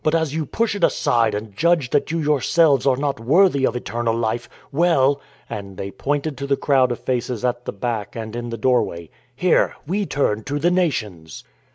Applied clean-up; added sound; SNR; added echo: none; none; none; none.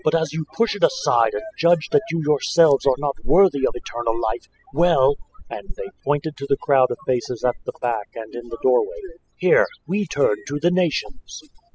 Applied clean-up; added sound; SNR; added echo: classical method spectral subtraction.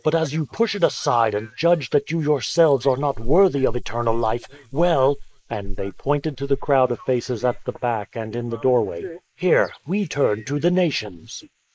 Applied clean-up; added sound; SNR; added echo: neural mask model Resemble Enhance denoiser.